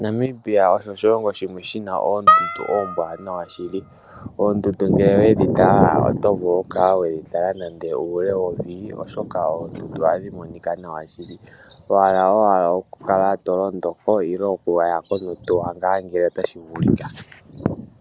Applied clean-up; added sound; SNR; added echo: none; Harp; 1 dB; none.